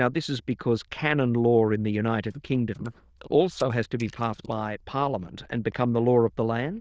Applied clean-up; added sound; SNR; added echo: neural diffusion model UNIVERSE++.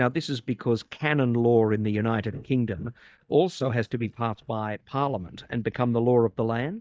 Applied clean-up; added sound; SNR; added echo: neural mask model DeepFilterNet 3.